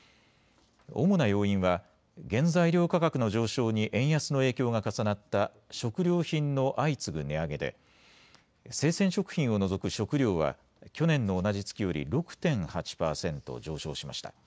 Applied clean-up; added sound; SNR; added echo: none; none; none; none.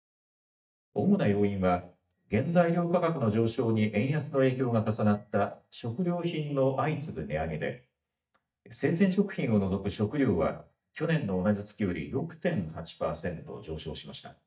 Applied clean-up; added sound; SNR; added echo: neural mask model DeepFilterNet 3.